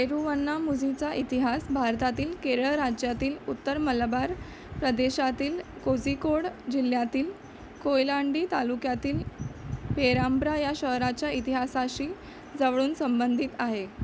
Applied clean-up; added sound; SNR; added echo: none; none; none; none.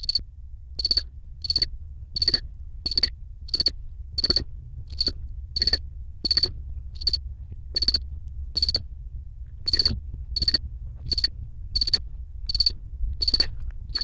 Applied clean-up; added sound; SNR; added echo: neural diffusion model UNIVERSE++.